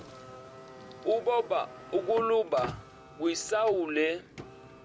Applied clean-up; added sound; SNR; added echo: none; Car; 15 dB; none.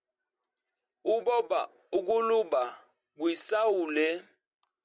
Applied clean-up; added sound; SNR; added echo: none; none; none; none.